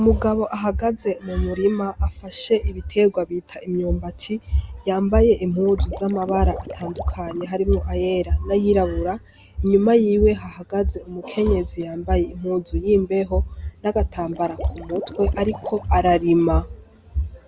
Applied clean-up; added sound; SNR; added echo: none; Water / Liquid; 16 dB; none.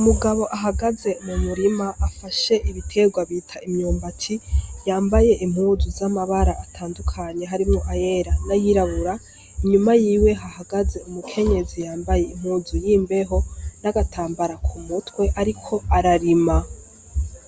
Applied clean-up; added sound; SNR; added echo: none; none; none; none.